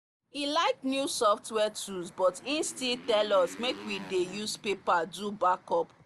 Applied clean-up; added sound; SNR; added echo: none; Motorcycle; 18 dB; none.